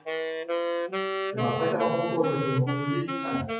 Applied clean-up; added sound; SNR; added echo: classical method WPE with log-MMSE.